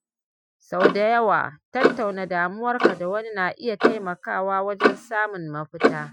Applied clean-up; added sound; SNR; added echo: classical method Wiener filter.